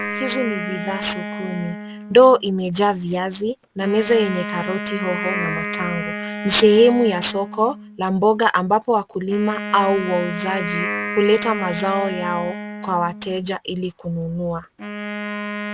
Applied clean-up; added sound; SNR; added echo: none; Wind instrument, woodwind instrument; 9 dB; none.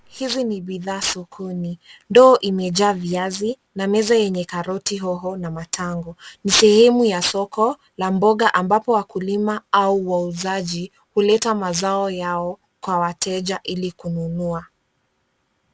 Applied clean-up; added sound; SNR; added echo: none; none; none; none.